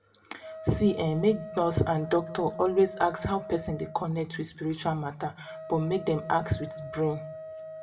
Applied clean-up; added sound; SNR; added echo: none; Wind instrument, woodwind instrument; 13 dB; reverberation time 0.6 s.